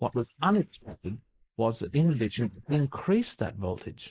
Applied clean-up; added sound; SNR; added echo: neural mask model Resemble Enhance denoiser.